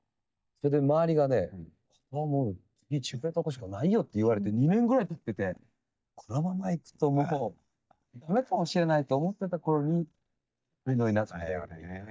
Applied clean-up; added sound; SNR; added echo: neural mask model DeepFilterNet 3.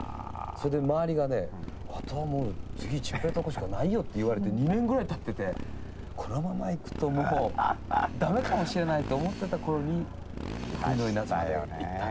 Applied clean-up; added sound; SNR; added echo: none; Subway, metro, underground + Motorcycle; 7 dB; none.